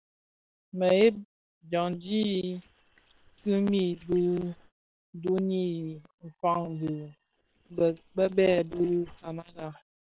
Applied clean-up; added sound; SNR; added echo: neural separator model SepFormer WHAM!.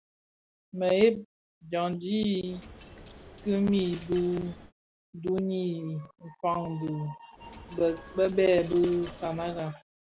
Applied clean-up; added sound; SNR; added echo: none; Coin (dropping); 18 dB; none.